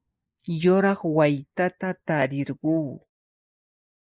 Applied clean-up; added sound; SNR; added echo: neural mask model Resemble Enhance denoiser.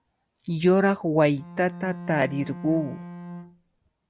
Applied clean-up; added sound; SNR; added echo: none; Bowed string instrument; 13 dB; none.